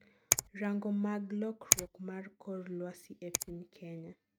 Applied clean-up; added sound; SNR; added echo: neural mask model RNNoise.